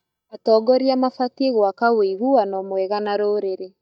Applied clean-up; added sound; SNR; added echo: neural mask model DeepFilterNet 3.